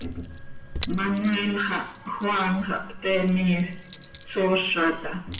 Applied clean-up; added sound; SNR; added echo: none; Chink, clink; 7 dB; reverberation time 0.8 s.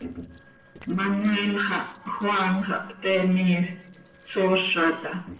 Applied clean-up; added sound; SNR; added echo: neural separator model SepFormer DNS4.